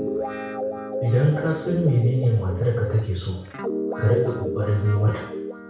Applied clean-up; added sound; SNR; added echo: none; Guitar; 8 dB; reverberation time 0.6 s.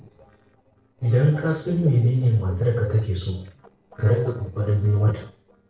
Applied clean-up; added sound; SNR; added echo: neural separator model SepFormer DNS4.